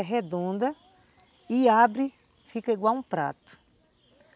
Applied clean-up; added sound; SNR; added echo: none; none; none; none.